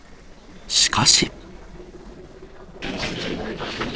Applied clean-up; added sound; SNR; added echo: neural separator model SepFormer DNS4.